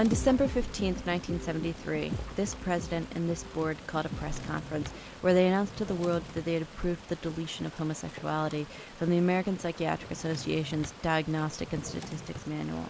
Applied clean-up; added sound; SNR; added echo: none; Stream + Drawer open or close; 14 dB; none.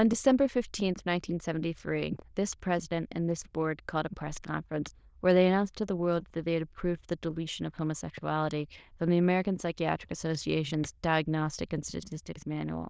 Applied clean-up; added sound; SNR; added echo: neural diffusion model UNIVERSE++.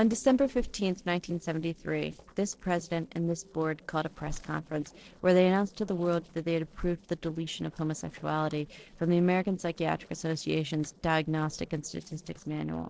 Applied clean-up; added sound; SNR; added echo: neural separator model SepFormer DNS4.